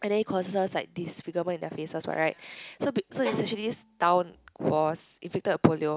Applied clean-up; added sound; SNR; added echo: none; Bowed string instrument; 13 dB; none.